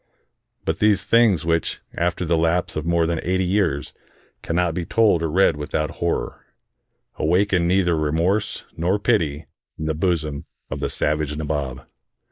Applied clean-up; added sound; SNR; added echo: neural mask model Resemble Enhance denoiser.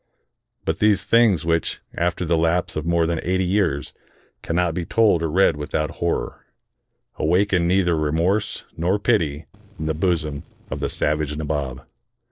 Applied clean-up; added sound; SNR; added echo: neural separator model SepFormer DNS4.